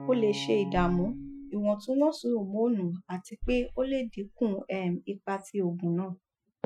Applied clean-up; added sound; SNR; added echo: classical method Wiener filter.